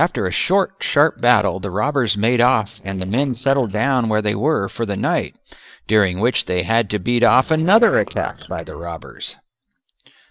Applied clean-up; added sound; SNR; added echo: neural separator model SepFormer DNS4.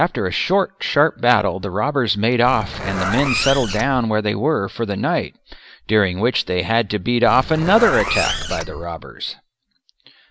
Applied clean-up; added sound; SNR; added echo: none; Zipper (clothing); 7 dB; none.